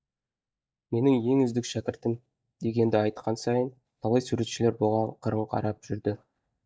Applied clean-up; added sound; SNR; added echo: neural mask model DeepFilterNet 3.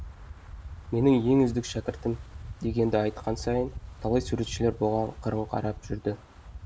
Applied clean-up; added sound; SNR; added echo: none; Wind; 13 dB; none.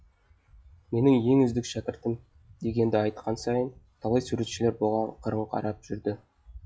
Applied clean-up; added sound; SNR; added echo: classical method log-MMSE.